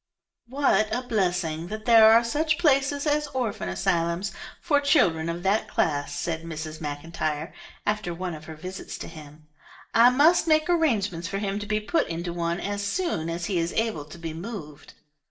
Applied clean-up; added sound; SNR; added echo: none; none; none; reverberation time 0.4 s.